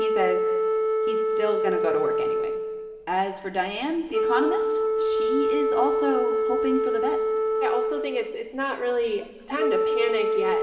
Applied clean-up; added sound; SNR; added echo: none; Wind instrument, woodwind instrument; -4 dB; reverberation time 2.3 s.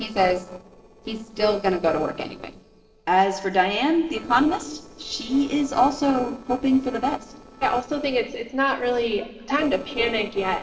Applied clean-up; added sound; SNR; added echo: neural separator model SepFormer DNS4.